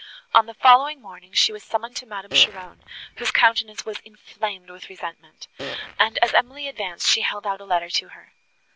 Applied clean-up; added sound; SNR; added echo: none; Fart; 15 dB; none.